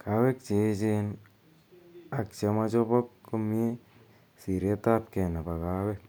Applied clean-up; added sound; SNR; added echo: none; none; none; none.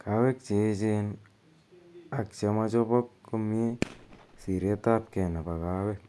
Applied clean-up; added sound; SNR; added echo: none; Fireworks; 13 dB; none.